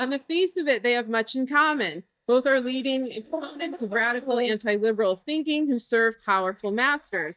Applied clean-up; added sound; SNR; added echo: neural mask model DeepFilterNet 3.